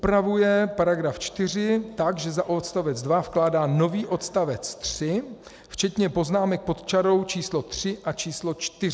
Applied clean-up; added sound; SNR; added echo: none; none; none; none.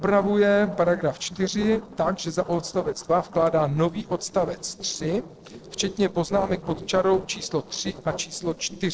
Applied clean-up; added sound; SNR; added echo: neural separator model SepFormer DNS4.